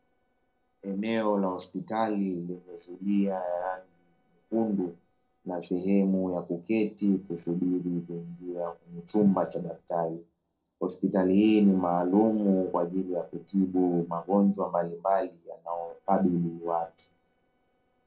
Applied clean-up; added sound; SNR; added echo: neural separator model SepFormer DNS4.